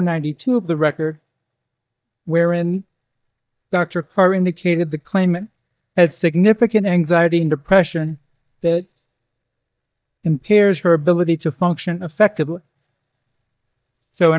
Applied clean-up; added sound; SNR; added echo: neural mask model DeepFilterNet 3.